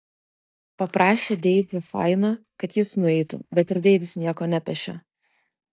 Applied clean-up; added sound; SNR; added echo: neural mask model DeepFilterNet 3.